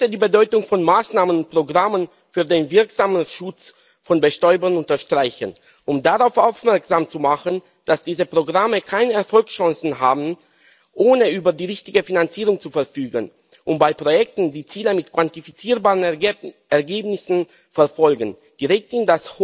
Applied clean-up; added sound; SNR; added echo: none; none; none; none.